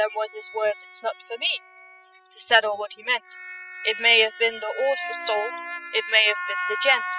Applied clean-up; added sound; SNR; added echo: classical method spectral subtraction.